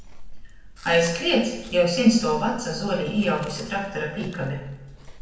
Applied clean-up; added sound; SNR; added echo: none; Chewing, mastication; 16 dB; reverberation time 0.9 s.